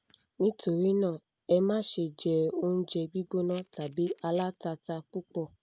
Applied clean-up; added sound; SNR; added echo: none; Camera; 19 dB; none.